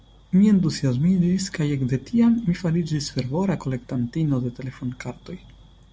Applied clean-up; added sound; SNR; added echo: none; none; none; none.